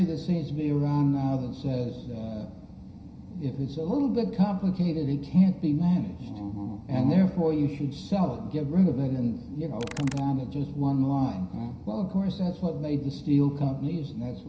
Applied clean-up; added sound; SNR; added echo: none; Computer keyboard; 19 dB; reverberation time 0.9 s.